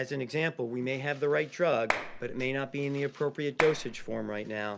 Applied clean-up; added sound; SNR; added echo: none; Clapping; 5 dB; none.